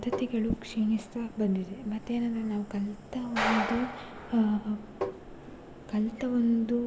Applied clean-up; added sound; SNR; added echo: none; Tap; 6 dB; none.